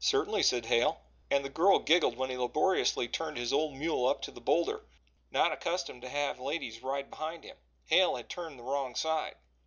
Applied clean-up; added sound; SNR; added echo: none; none; none; none.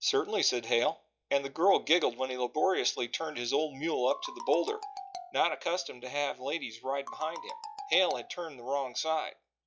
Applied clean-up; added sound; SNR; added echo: classical method log-MMSE.